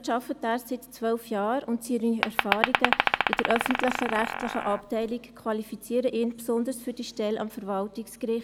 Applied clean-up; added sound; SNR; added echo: none; Glass; -1 dB; none.